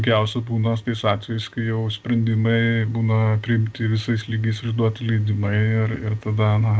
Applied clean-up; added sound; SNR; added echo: none; none; none; none.